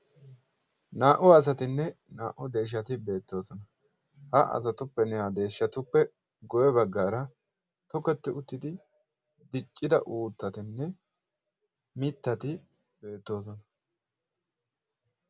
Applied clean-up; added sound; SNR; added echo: none; none; none; none.